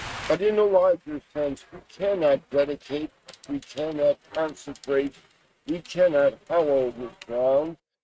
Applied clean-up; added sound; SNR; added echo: neural mask model RNNoise.